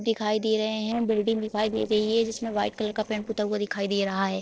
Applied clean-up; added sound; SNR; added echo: neural separator model SepFormer DNS4.